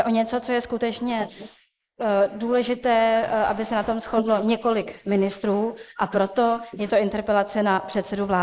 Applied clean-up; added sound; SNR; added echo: neural mask model Resemble Enhance denoiser.